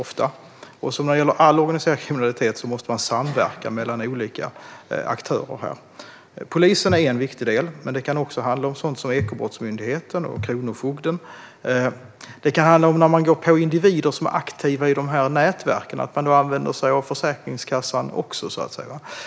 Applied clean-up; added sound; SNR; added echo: none; none; none; none.